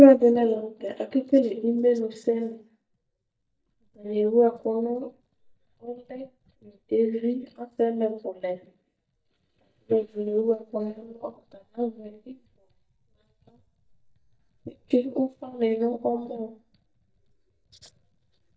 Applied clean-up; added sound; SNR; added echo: neural mask model DeepFilterNet 3.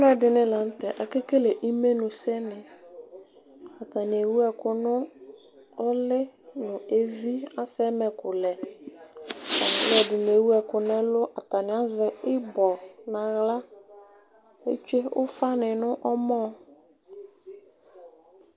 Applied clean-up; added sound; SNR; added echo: none; none; none; none.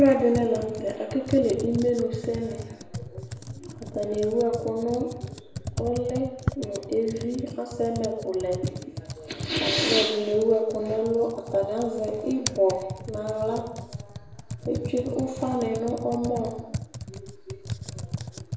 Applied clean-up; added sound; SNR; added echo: none; Computer keyboard; 9 dB; reverberation time 0.8 s.